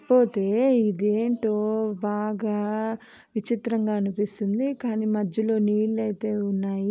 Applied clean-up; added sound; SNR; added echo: none; none; none; none.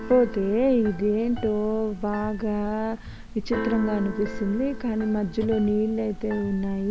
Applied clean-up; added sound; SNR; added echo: none; Keyboard (musical); 10 dB; none.